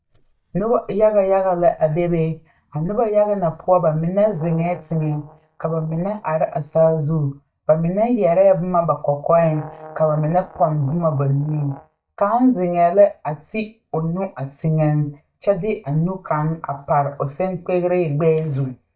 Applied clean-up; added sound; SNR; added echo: neural mask model DeepFilterNet 3.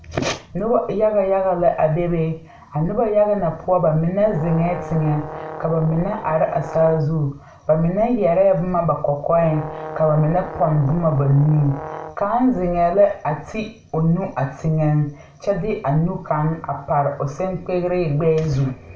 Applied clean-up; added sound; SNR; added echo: none; Brass instrument; 13 dB; reverberation time 0.3 s.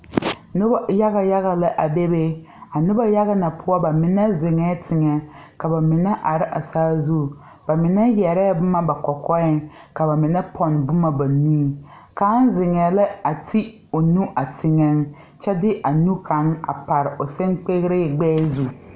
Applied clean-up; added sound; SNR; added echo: none; none; none; none.